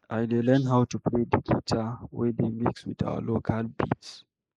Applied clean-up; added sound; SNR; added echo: neural mask model Resemble Enhance denoiser.